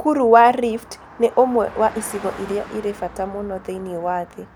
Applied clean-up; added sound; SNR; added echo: none; Car passing by; 19 dB; none.